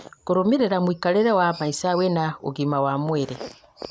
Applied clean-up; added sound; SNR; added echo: none; none; none; none.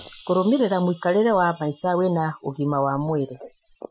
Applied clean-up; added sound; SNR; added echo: classical method Wiener filter.